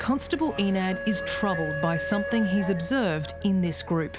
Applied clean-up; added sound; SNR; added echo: none; Wind instrument, woodwind instrument; 9 dB; none.